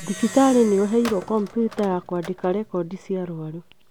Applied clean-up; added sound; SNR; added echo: none; Telephone + Plucked string instrument; 17 dB; none.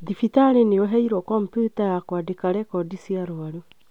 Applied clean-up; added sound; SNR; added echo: none; none; none; none.